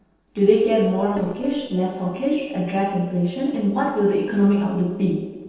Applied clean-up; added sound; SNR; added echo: neural separator model SepFormer DNS4.